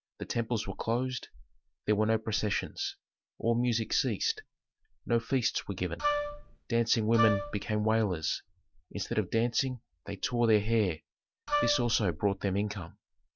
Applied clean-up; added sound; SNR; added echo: none; Wind instrument, woodwind instrument; 2 dB; none.